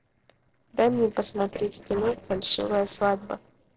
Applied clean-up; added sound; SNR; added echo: neural separator model SepFormer DNS4.